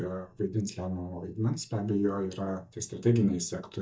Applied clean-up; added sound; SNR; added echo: neural mask model DeepFilterNet 3.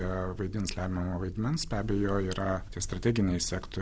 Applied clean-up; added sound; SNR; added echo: none; none; none; none.